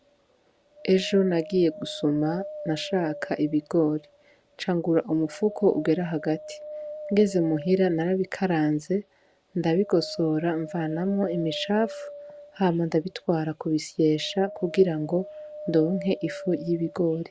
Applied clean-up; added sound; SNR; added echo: none; Wind; 15 dB; none.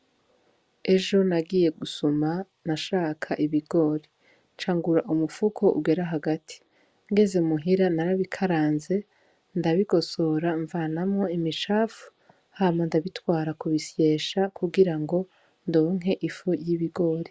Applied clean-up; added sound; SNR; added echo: none; none; none; none.